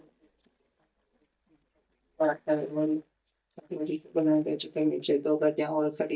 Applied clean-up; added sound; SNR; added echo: neural mask model DeepFilterNet 3.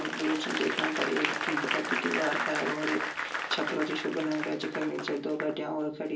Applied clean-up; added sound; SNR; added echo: none; Applause / Crowd; 2 dB; reverberation time 0.3 s.